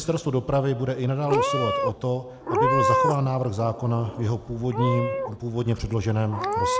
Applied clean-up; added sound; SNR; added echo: none; Meow / Purr; 2 dB; none.